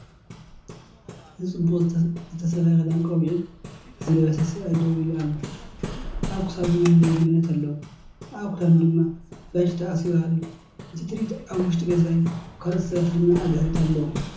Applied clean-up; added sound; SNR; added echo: none; Hammer; 12 dB; reverberation time 0.6 s.